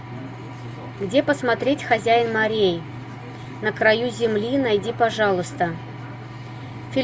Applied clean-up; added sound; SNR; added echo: none; none; none; none.